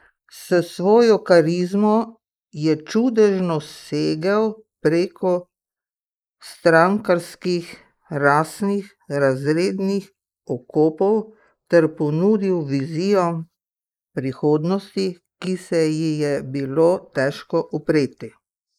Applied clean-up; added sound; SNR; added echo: neural mask model Resemble Enhance denoiser.